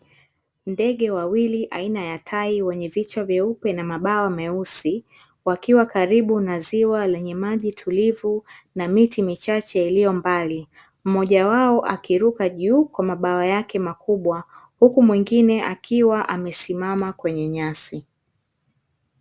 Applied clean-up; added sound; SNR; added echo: none; none; none; none.